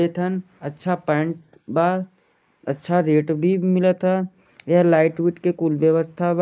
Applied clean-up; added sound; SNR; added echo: neural mask model Resemble Enhance denoiser.